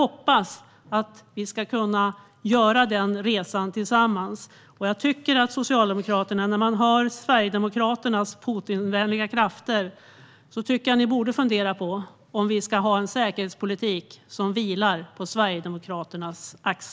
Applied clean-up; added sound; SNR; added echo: none; none; none; none.